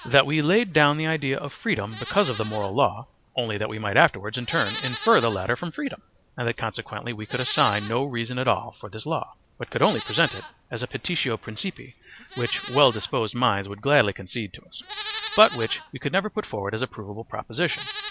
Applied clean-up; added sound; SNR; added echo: none; Livestock, farm animals, working animals; 13 dB; none.